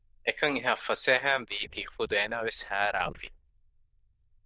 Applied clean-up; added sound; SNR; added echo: neural diffusion model UNIVERSE++.